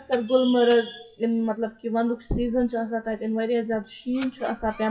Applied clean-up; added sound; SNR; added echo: classical method WPE with log-MMSE.